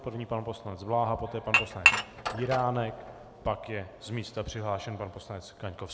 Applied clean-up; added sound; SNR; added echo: none; Dishes, pots, and pans / Chink, clink; -5 dB; none.